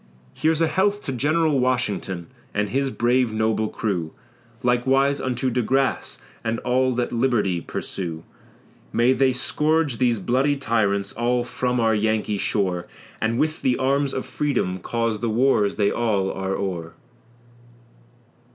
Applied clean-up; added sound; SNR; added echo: none; none; none; none.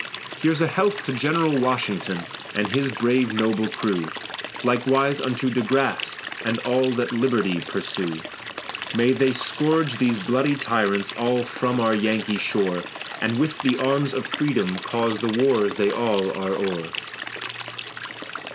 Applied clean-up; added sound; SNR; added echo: none; Stream; 10 dB; none.